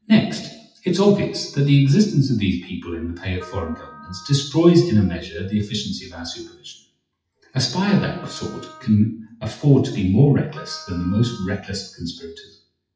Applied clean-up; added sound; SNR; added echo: classical method WPE with log-MMSE.